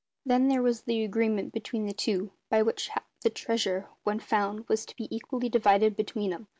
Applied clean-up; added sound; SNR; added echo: none; none; none; none.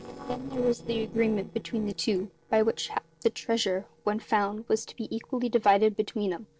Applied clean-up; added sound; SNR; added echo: neural separator model SepFormer DNS4.